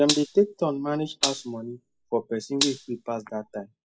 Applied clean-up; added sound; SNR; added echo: classical method log-MMSE.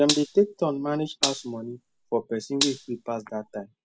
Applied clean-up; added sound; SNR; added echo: none; Gunshot, gunfire; 6 dB; none.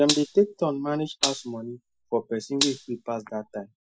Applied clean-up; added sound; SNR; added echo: classical method Wiener filter.